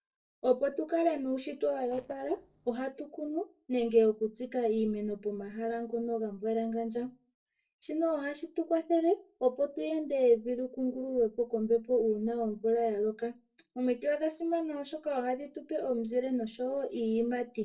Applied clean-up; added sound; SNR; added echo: neural separator model SepFormer DNS4.